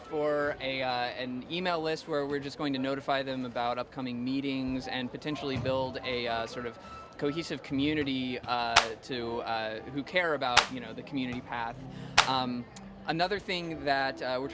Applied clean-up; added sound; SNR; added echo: none; Clapping; -5 dB; none.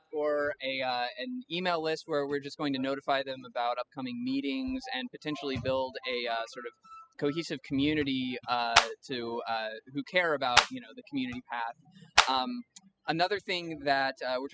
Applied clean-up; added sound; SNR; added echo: classical method spectral subtraction.